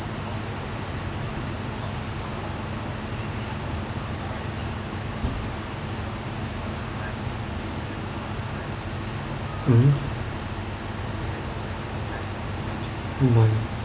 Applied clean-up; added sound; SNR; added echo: none; none; none; none.